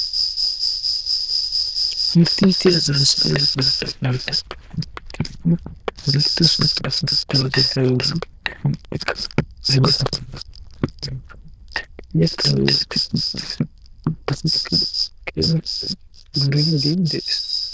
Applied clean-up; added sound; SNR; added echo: neural diffusion model UNIVERSE++.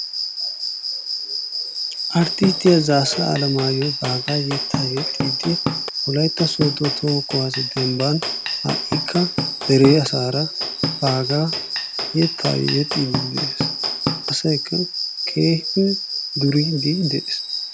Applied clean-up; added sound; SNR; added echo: none; Cricket + Drum / Drum kit; 3 dB; none.